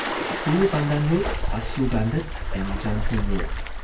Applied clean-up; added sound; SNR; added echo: none; Waves, surf; 1 dB; reverberation time 0.3 s.